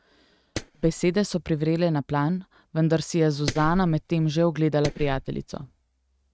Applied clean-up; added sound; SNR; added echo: neural mask model RNNoise.